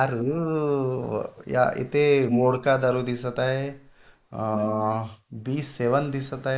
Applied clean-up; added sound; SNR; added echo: neural mask model Resemble Enhance denoiser.